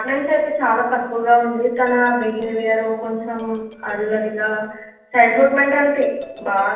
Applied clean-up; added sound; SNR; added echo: neural separator model SepFormer DNS4.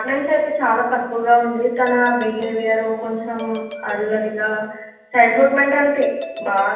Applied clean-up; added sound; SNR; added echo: none; Doorbell; 18 dB; reverberation time 0.9 s.